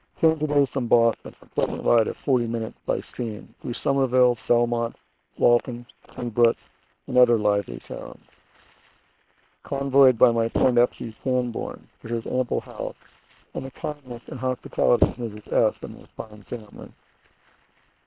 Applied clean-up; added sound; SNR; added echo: neural separator model SepFormer WHAM!.